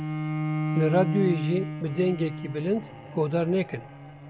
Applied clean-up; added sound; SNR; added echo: none; Bowed string instrument; 4 dB; none.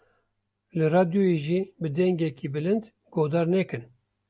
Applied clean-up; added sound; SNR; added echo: none; none; none; none.